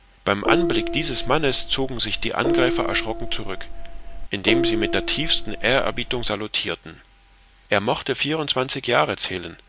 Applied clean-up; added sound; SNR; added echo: none; Gong; 1 dB; none.